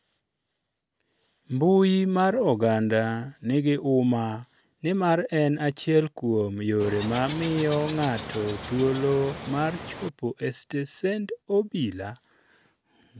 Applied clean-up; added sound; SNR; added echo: none; Water / Bird; 11 dB; none.